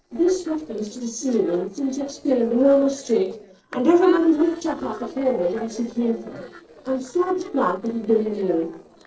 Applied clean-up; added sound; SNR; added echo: neural separator model SepFormer DNS4.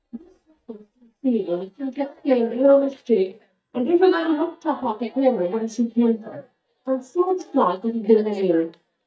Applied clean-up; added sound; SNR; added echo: neural mask model DeepFilterNet 3.